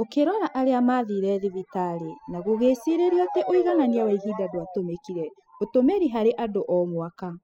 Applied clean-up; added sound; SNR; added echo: classical method spectral subtraction.